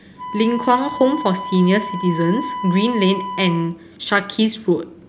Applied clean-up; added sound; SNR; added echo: none; Wind instrument, woodwind instrument; 11 dB; none.